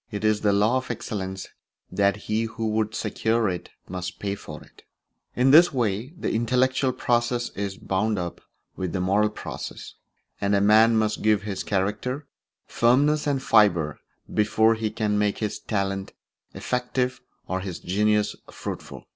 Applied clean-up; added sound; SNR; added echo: none; none; none; none.